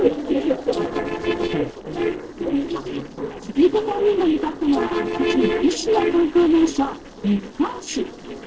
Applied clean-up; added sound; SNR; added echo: neural separator model SepFormer DNS4.